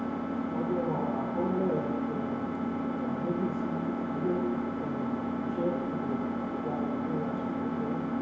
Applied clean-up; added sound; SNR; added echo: none; Engine; -4 dB; reverberation time 0.9 s.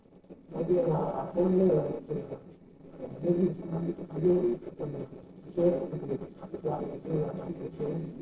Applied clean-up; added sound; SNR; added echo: neural separator model SepFormer DNS4.